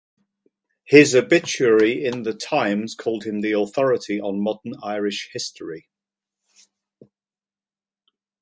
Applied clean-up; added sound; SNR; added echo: none; none; none; none.